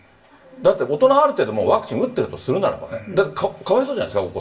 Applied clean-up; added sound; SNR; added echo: none; none; none; reverberation time 0.2 s.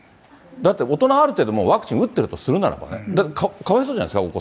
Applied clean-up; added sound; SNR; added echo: none; none; none; none.